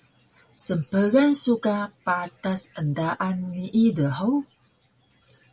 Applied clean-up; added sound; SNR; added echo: none; none; none; none.